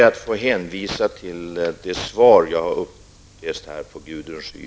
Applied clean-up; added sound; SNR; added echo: none; none; none; none.